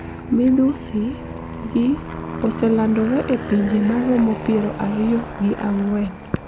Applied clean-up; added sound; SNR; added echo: none; Aircraft; 10 dB; none.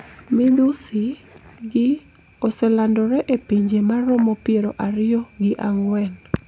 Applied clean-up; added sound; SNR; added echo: none; none; none; none.